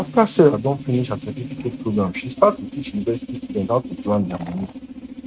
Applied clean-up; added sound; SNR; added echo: neural mask model RNNoise.